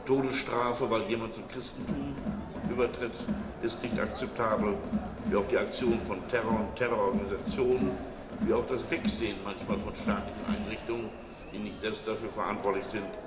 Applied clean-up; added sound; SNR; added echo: none; Crowd; 4 dB; reverberation time 0.8 s.